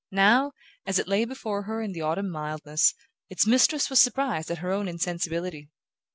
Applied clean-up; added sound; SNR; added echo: none; none; none; none.